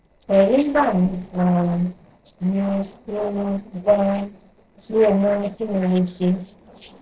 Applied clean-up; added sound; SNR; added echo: neural separator model SepFormer DNS4.